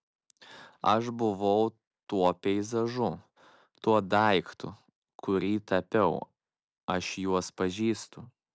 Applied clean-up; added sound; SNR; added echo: none; none; none; none.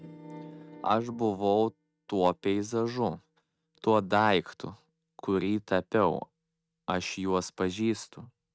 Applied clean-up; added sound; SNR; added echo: neural mask model RNNoise.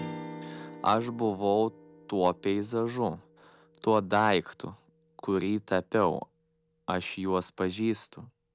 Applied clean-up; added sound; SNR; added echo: none; Strum; 18 dB; none.